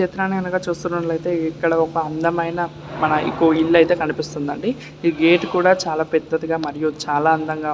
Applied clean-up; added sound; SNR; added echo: none; none; none; none.